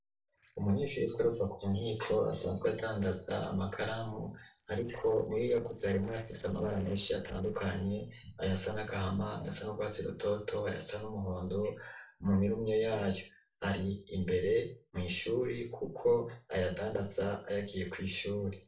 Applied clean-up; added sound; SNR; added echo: neural separator model SepFormer DNS4.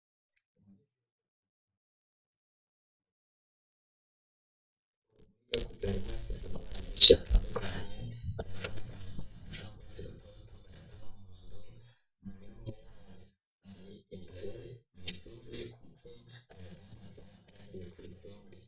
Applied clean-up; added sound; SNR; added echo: neural mask model DeepFilterNet 3.